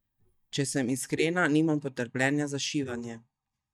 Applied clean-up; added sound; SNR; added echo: neural mask model DeepFilterNet 3.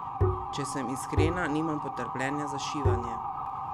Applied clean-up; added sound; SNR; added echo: none; Motor vehicle (road) / Siren + Bowed string instrument; -3 dB; none.